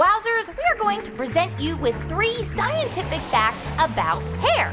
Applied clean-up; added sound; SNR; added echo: none; Motor vehicle (road); 19 dB; none.